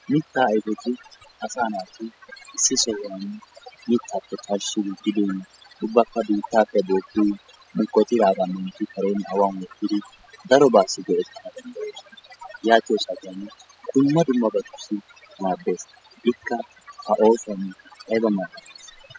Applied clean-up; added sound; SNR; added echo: classical method spectral subtraction.